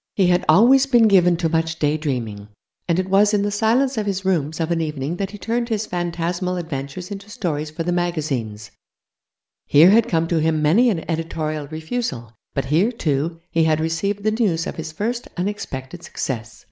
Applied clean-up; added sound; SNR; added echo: none; none; none; none.